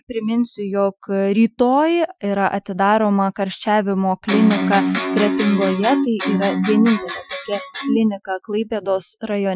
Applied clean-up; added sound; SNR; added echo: classical method Wiener filter.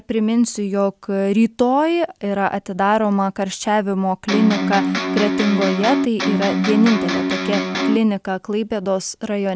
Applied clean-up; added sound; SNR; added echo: none; Electric guitar; 1 dB; none.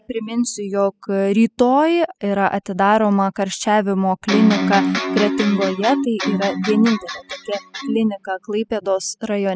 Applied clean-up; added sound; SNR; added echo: classical method spectral subtraction.